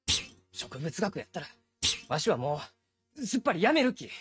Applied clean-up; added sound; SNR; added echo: neural mask model RNNoise.